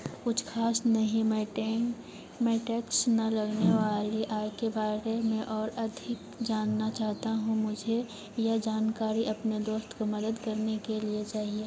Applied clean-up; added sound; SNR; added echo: none; none; none; none.